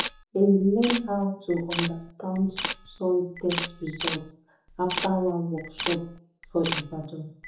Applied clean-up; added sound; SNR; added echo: none; Camera; 9 dB; reverberation time 0.5 s.